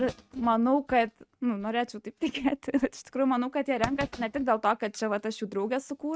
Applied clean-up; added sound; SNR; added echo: neural mask model RNNoise.